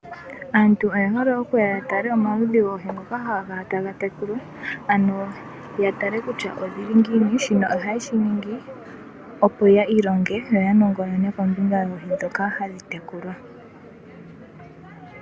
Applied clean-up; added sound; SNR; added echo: none; none; none; none.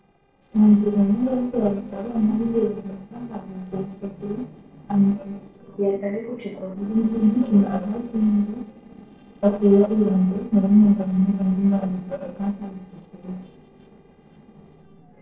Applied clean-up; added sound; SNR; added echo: neural separator model SepFormer DNS4.